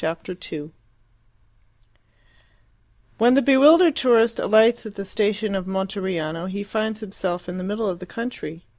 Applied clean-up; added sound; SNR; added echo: none; none; none; none.